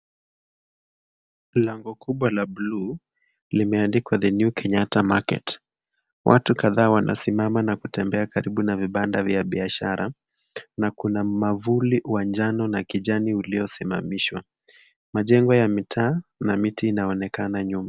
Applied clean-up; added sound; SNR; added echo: none; none; none; none.